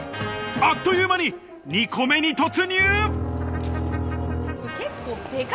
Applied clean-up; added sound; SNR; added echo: none; Bowed string instrument; 4 dB; none.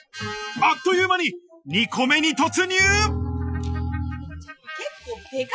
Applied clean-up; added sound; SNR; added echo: classical method Wiener filter.